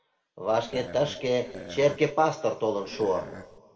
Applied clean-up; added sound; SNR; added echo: none; Burping, eructation; 15 dB; reverberation time 1.8 s.